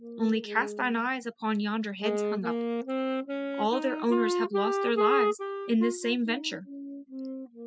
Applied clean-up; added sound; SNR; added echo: classical method spectral subtraction.